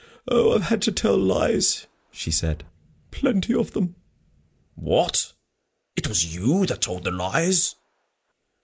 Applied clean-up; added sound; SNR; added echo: neural mask model Resemble Enhance denoiser.